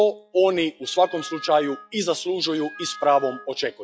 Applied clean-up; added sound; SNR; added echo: classical method log-MMSE.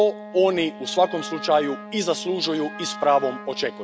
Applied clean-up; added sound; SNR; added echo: none; Wind instrument, woodwind instrument + Wind instrument, woodwind instrument; 14 dB; none.